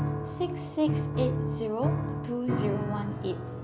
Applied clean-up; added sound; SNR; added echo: none; Piano; -2 dB; none.